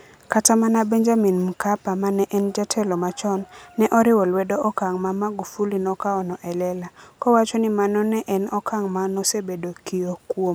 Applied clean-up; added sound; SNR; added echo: none; none; none; none.